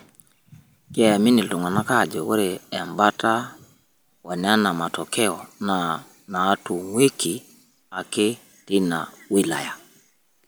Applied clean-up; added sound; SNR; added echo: none; none; none; none.